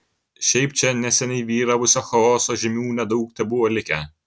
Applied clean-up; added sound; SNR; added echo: none; none; none; none.